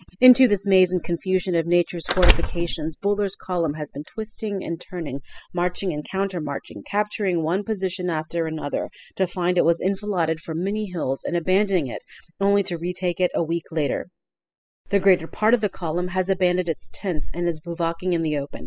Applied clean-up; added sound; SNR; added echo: classical method spectral subtraction.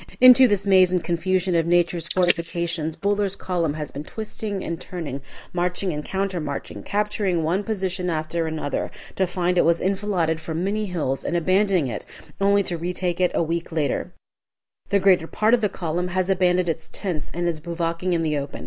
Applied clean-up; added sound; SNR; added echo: neural mask model Resemble Enhance denoiser.